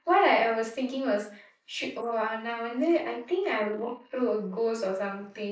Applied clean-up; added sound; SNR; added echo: neural mask model Resemble Enhance denoiser.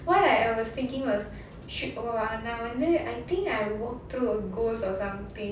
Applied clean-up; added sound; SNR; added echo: none; none; none; none.